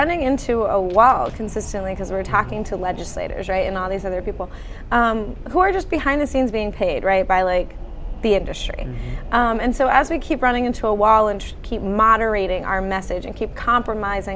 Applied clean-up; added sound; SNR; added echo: none; Wind; 11 dB; none.